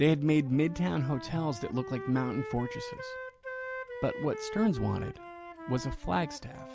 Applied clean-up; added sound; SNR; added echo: none; Wind instrument, woodwind instrument; 11 dB; none.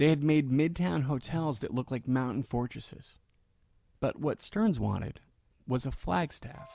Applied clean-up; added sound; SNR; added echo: none; none; none; none.